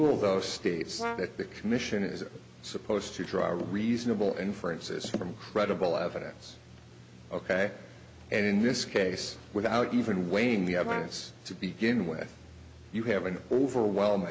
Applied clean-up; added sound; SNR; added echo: none; Brass instrument; 11 dB; none.